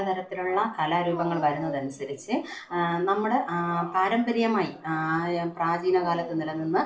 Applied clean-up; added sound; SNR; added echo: neural separator model SepFormer DNS4.